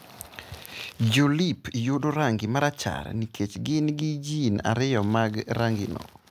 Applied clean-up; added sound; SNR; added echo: none; none; none; none.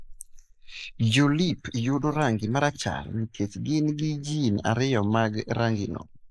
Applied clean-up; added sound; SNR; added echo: neural mask model Resemble Enhance denoiser.